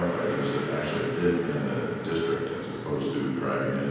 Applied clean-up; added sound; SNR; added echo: none; Gong; 15 dB; reverberation time 1.2 s.